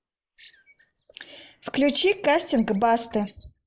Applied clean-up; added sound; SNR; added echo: neural mask model Resemble Enhance denoiser.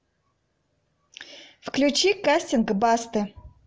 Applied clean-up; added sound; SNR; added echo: none; none; none; none.